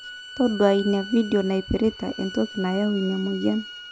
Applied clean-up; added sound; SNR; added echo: none; Bowed string instrument; 15 dB; none.